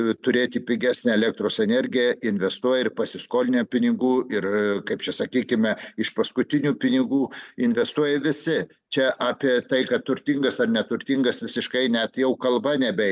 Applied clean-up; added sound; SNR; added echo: none; none; none; none.